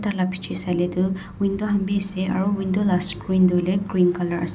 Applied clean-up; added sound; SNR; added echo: none; none; none; none.